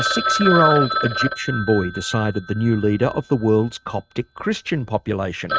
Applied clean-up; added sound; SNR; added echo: neural mask model RNNoise.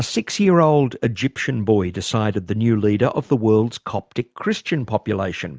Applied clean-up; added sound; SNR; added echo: none; none; none; none.